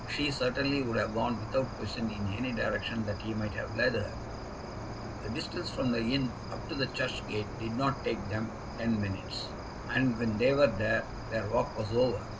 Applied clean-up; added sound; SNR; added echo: none; Cricket; 8 dB; reverberation time 0.2 s.